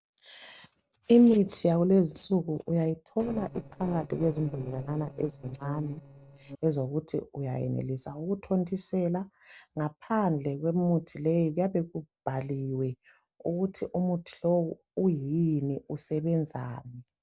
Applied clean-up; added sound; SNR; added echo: neural separator model SepFormer DNS4.